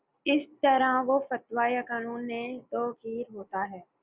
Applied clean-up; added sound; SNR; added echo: none; none; none; none.